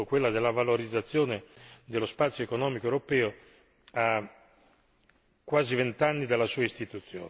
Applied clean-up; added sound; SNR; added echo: none; none; none; none.